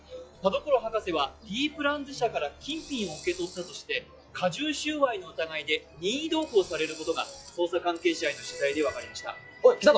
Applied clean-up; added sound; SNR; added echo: classical method log-MMSE.